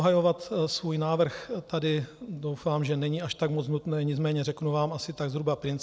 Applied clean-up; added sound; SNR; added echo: none; none; none; none.